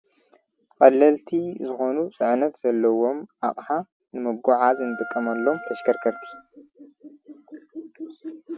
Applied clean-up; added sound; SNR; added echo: none; Wind instrument, woodwind instrument; 13 dB; none.